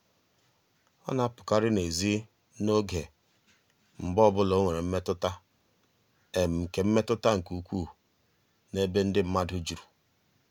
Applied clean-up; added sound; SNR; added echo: none; none; none; none.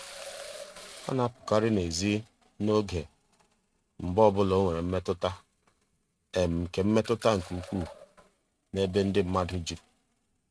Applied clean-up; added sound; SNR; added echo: neural mask model RNNoise.